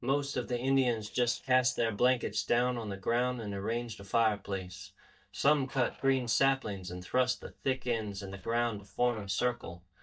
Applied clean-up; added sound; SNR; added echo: neural mask model DeepFilterNet 3.